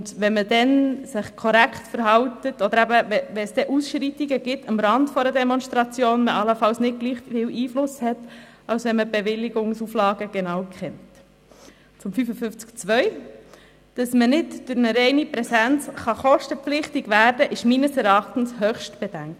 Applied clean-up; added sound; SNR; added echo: none; none; none; none.